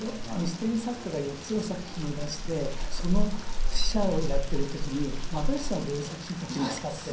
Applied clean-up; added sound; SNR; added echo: none; Rain; -3 dB; reverberation time 0.6 s.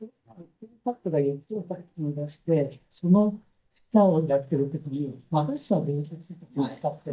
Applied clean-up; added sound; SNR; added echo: neural mask model DeepFilterNet 3.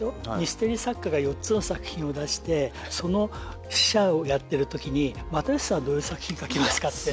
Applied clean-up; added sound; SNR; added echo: none; none; none; none.